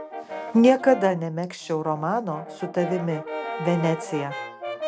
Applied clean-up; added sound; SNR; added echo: none; Brass instrument; 10 dB; none.